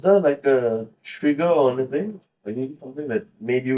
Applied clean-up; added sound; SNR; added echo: neural mask model DeepFilterNet 3.